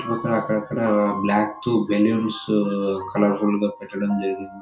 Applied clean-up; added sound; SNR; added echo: none; Piano; 14 dB; none.